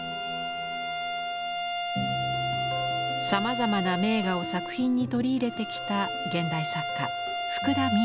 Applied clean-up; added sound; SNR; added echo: none; Bowed string instrument; 2 dB; none.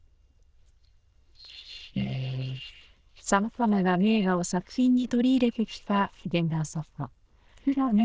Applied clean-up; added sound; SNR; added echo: neural diffusion model UNIVERSE++.